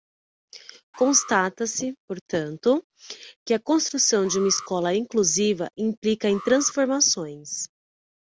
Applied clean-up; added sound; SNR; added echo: none; Alarm; 20 dB; none.